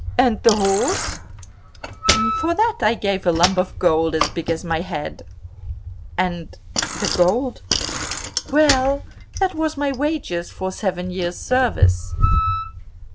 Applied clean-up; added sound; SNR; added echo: none; Wind instrument, woodwind instrument + Bicycle; 3 dB; none.